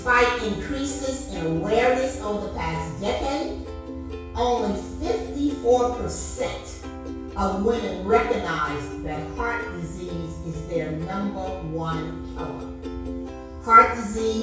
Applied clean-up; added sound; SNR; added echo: none; Plucked string instrument; 11 dB; reverberation time 0.6 s.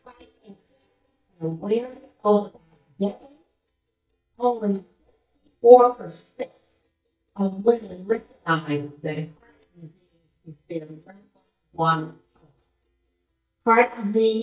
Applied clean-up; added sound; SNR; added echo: neural mask model DeepFilterNet 3.